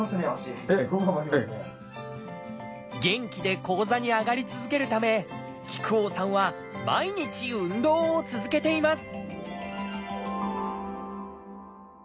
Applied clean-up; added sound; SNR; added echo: none; none; none; none.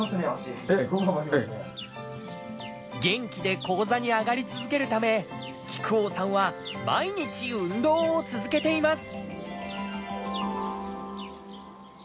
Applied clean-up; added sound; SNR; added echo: none; Chirp, tweet; 20 dB; none.